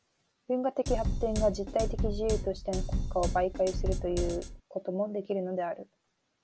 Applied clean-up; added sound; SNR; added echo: none; Drum kit; 0 dB; none.